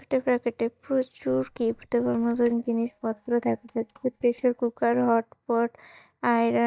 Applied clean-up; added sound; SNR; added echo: neural mask model DeepFilterNet 3.